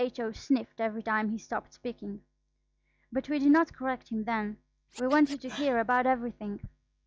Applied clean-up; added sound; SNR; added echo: neural mask model DeepFilterNet 3.